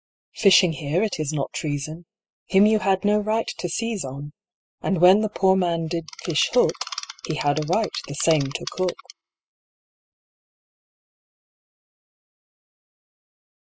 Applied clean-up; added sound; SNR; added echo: classical method spectral subtraction.